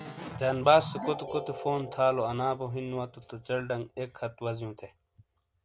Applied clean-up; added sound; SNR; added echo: none; Keyboard (musical); 14 dB; none.